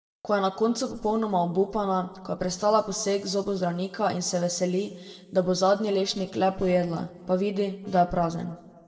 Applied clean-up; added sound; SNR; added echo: neural separator model SepFormer DNS4.